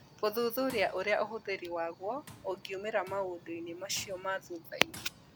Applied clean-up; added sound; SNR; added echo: none; Wind / Ocean + Tools; 19 dB; none.